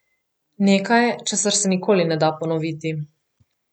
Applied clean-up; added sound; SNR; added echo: none; none; none; none.